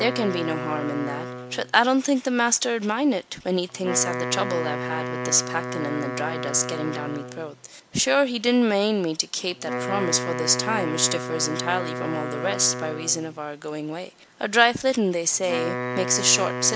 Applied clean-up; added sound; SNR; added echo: none; Wind instrument, woodwind instrument; 7 dB; none.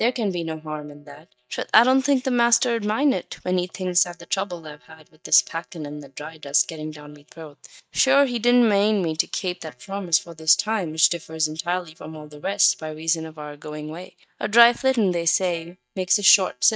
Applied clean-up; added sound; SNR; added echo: neural mask model DeepFilterNet 3.